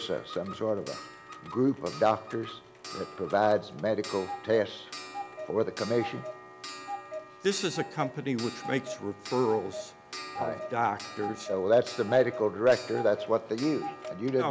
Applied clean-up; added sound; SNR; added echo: none; Clock; 12 dB; none.